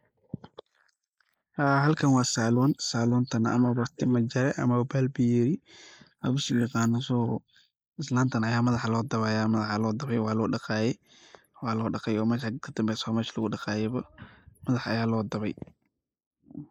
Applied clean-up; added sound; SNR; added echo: neural mask model Resemble Enhance denoiser.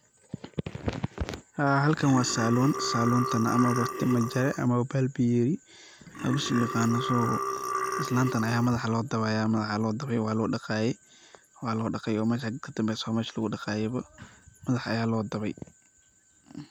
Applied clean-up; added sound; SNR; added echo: none; Burping, eructation; 5 dB; none.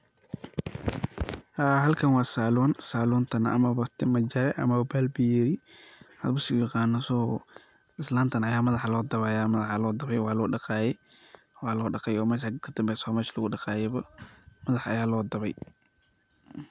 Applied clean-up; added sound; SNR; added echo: none; none; none; none.